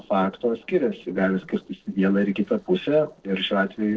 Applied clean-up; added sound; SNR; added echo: neural separator model SepFormer DNS4.